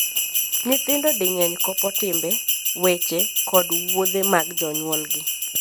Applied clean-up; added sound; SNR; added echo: none; Bell; -1 dB; none.